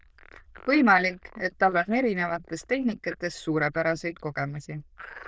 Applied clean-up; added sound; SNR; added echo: neural diffusion model UNIVERSE++.